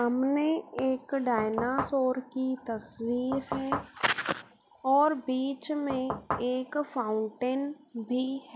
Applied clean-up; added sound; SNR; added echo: none; Knock / Wood; 5 dB; none.